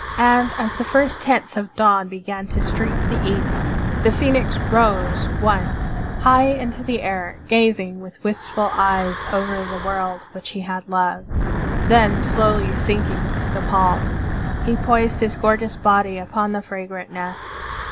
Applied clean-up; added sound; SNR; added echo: none; Wind / Breathing; 3 dB; none.